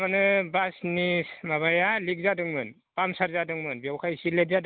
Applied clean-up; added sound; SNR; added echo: none; none; none; none.